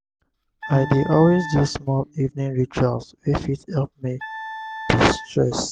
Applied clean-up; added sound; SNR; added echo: none; Bowed string instrument + Wind instrument, woodwind instrument; 12 dB; none.